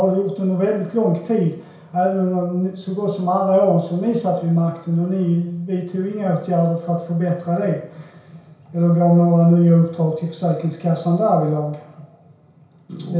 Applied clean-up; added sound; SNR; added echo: none; none; none; reverberation time 0.6 s.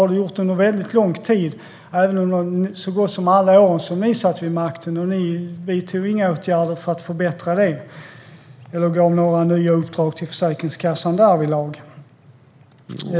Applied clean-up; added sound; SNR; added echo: none; none; none; none.